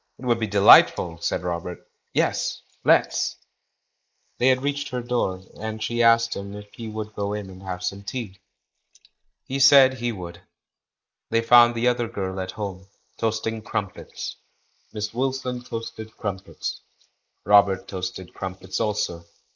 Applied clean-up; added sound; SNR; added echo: neural mask model Resemble Enhance denoiser.